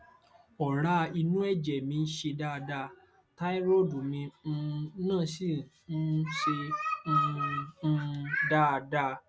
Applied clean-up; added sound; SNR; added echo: none; none; none; none.